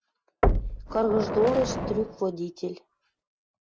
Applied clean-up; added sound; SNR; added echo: none; Knock + Boom; 0 dB; none.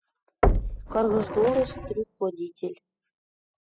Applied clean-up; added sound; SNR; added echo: classical method spectral subtraction.